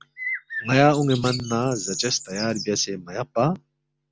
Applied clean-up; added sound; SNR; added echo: none; Bird; 9 dB; none.